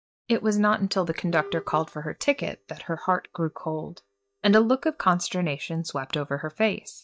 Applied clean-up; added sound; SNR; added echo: neural mask model DeepFilterNet 3.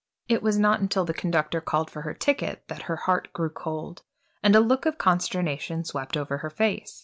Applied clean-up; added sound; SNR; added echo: none; none; none; none.